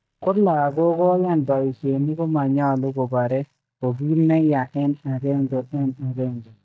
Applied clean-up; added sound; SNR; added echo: neural mask model DeepFilterNet 3.